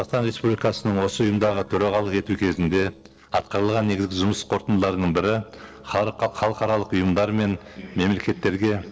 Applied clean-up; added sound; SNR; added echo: neural separator model SepFormer DNS4.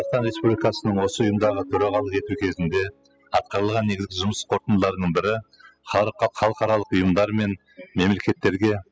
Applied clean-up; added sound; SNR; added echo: classical method spectral subtraction.